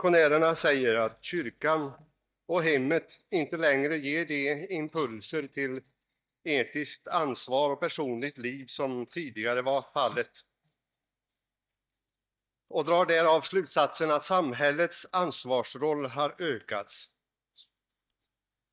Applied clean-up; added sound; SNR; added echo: neural mask model DeepFilterNet 3.